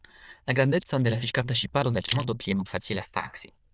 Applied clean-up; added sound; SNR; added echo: neural diffusion model UNIVERSE++.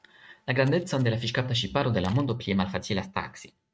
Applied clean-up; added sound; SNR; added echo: neural mask model RNNoise.